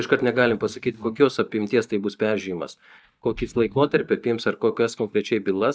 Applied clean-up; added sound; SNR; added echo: neural mask model DeepFilterNet 3.